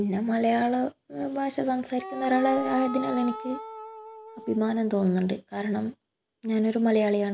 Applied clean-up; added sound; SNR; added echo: none; Wind instrument, woodwind instrument; 12 dB; none.